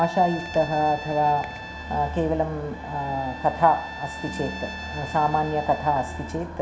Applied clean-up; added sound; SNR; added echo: none; Trumpet; 14 dB; reverberation time 0.6 s.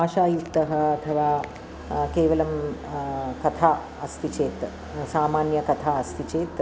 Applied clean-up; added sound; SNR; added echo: none; none; none; none.